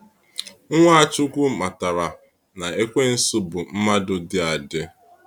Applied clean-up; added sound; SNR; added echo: none; none; none; none.